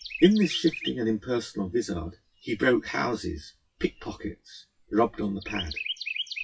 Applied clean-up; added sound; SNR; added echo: classical method WPE with log-MMSE.